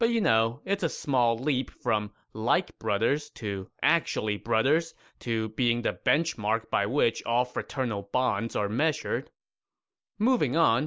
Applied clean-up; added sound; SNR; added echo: none; none; none; none.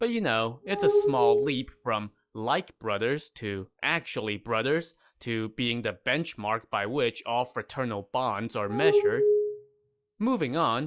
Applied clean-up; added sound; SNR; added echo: classical method log-MMSE.